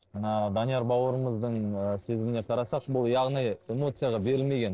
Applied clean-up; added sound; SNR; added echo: neural separator model SepFormer DNS4.